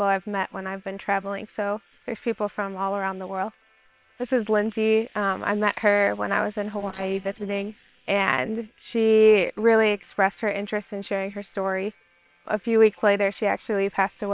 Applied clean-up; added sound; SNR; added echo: neural separator model SepFormer WHAM!.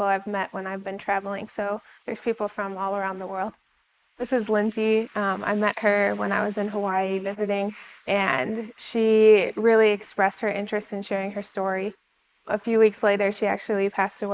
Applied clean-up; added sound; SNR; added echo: neural mask model Resemble Enhance denoiser.